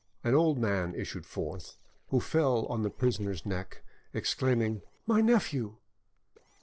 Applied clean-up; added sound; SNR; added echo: neural separator model SepFormer DNS4.